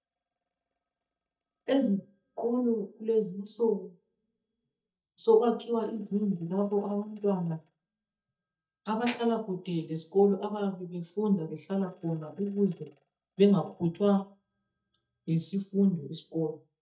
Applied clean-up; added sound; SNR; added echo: neural mask model DeepFilterNet 3.